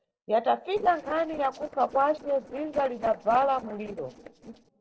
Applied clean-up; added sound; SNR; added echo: neural separator model SepFormer DNS4.